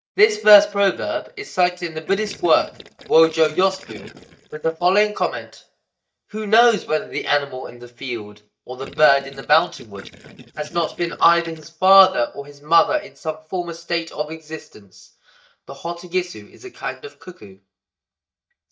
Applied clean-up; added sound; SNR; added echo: neural mask model DeepFilterNet 3.